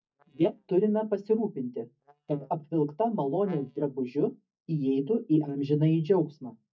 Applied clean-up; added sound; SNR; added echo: neural mask model DeepFilterNet 3.